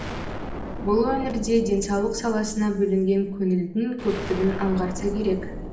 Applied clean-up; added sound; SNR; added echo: none; Explosion; 9 dB; reverberation time 1.3 s.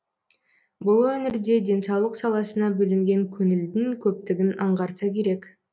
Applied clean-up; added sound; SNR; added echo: none; none; none; none.